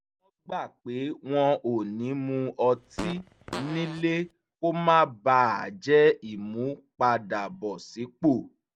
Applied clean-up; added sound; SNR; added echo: none; Fart; 12 dB; none.